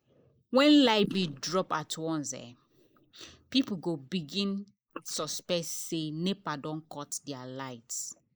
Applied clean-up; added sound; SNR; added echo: neural mask model Resemble Enhance denoiser.